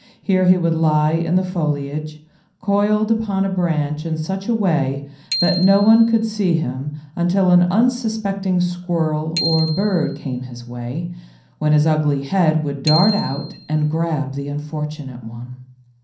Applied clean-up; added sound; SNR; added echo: none; Bicycle bell; 13 dB; reverberation time 0.6 s.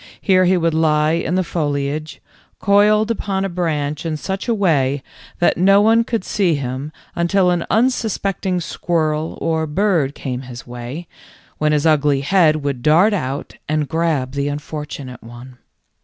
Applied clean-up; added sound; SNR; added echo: none; none; none; none.